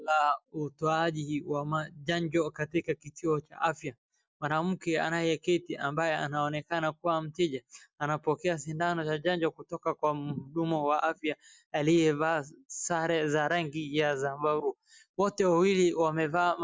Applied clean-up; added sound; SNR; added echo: none; none; none; none.